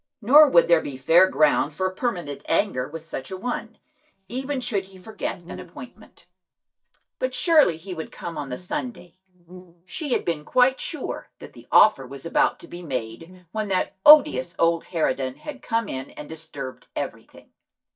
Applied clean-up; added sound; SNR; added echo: neural mask model DeepFilterNet 3.